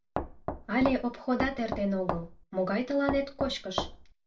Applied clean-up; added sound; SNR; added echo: none; Knock; 6 dB; reverberation time 0.2 s.